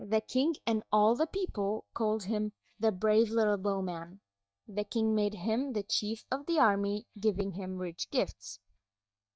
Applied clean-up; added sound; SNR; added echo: neural mask model DeepFilterNet 3.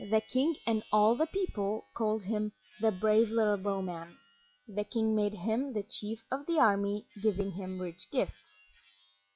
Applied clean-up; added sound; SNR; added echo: classical method log-MMSE.